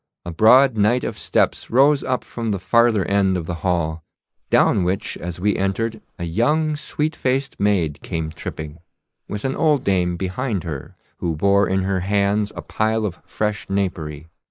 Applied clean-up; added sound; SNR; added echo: neural mask model Resemble Enhance denoiser.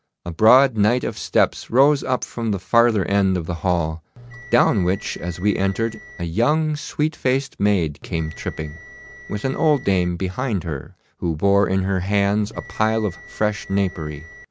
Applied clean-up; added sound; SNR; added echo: none; Bell; 19 dB; none.